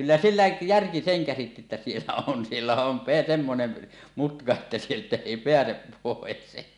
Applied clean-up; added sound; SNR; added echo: none; none; none; none.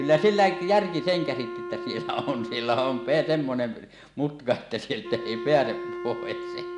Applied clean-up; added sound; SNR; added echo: none; Wind instrument, woodwind instrument; 9 dB; none.